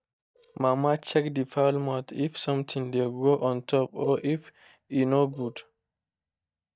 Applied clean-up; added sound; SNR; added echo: neural mask model DeepFilterNet 3.